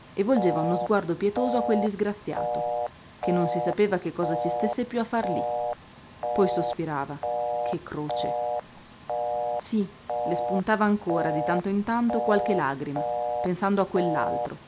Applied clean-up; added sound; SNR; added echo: none; Telephone; 3 dB; none.